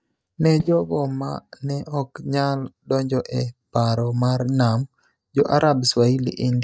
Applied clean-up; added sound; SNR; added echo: neural mask model DeepFilterNet 3.